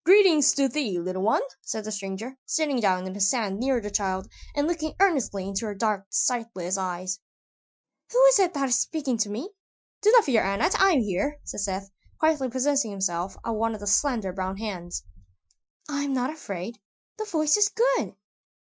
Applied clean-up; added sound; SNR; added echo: classical method Wiener filter.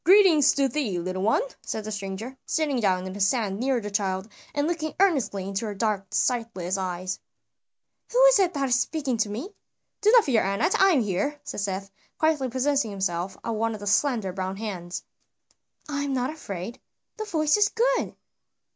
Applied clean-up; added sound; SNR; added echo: none; none; none; none.